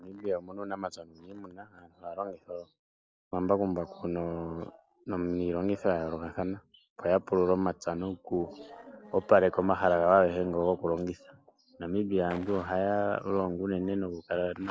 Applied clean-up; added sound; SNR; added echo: neural separator model SepFormer DNS4.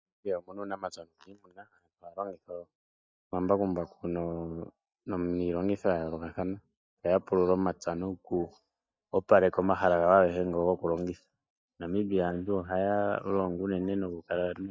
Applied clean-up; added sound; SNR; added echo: neural mask model DeepFilterNet 3.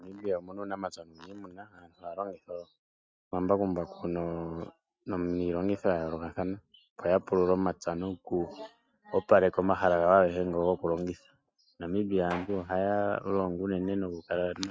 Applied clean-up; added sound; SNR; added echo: neural mask model RNNoise.